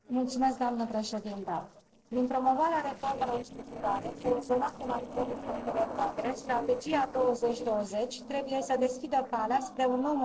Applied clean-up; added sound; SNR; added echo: neural separator model SepFormer DNS4.